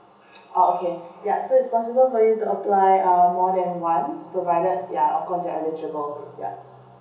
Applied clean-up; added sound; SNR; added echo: none; none; none; reverberation time 0.8 s.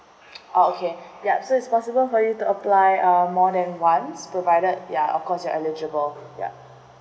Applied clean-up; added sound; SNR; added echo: none; none; none; none.